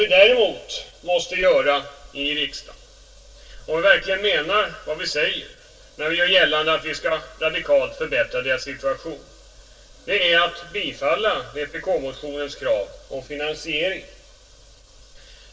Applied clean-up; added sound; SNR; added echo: none; none; none; reverberation time 0.2 s.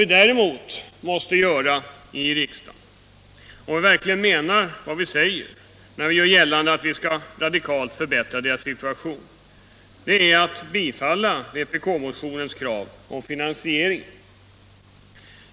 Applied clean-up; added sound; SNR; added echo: none; none; none; none.